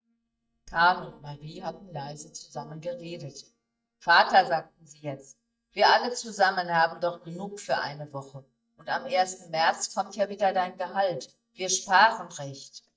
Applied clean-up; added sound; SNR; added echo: neural mask model DeepFilterNet 3.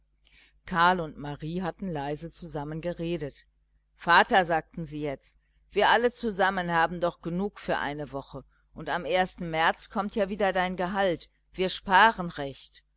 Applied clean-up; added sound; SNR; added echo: none; none; none; none.